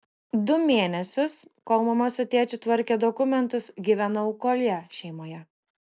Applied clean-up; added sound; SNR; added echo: none; none; none; none.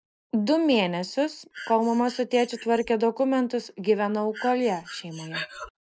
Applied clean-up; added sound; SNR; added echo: neural mask model Resemble Enhance denoiser.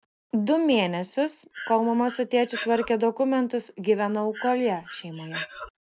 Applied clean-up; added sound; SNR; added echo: none; Breathing; 13 dB; none.